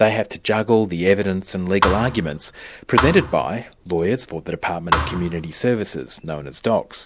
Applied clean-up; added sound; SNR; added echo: none; Thump, thud; 4 dB; none.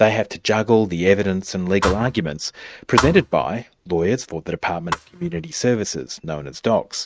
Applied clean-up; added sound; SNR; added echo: neural mask model RNNoise.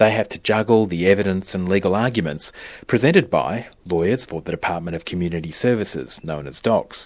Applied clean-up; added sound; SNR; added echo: none; none; none; none.